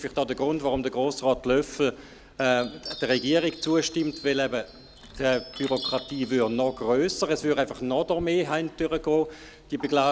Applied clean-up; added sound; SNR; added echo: none; Chime; 18 dB; none.